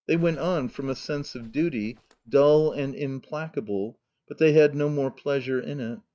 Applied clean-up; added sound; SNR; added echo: neural mask model RNNoise.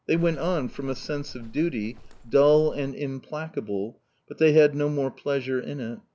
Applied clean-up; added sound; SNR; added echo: none; Livestock, farm animals, working animals; 14 dB; none.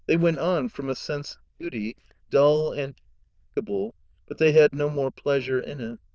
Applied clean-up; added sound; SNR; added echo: neural diffusion model UNIVERSE++.